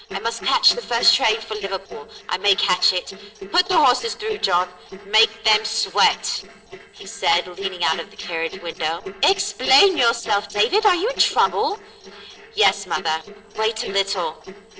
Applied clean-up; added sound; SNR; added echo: neural separator model SepFormer DNS4.